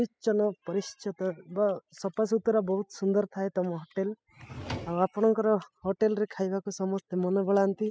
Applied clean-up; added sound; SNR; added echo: classical method spectral subtraction.